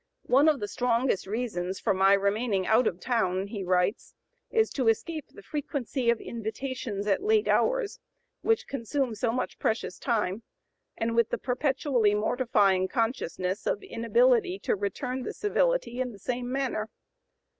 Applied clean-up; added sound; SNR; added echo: none; none; none; none.